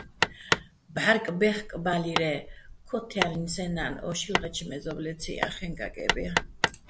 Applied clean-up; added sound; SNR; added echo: none; Hammer; 2 dB; none.